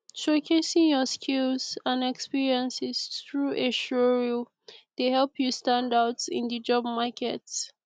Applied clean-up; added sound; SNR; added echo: none; none; none; none.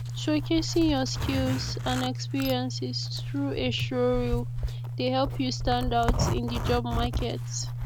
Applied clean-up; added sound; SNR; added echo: none; Zipper (clothing); 1 dB; none.